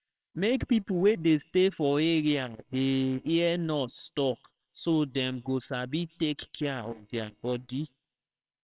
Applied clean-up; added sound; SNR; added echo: neural separator model SepFormer WHAMR!.